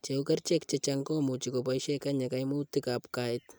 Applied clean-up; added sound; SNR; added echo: none; none; none; none.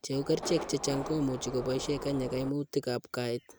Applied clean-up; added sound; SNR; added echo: none; Subway, metro, underground; 9 dB; none.